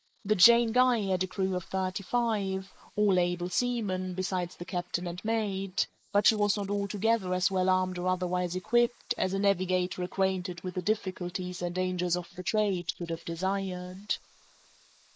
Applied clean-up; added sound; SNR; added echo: neural mask model Resemble Enhance denoiser.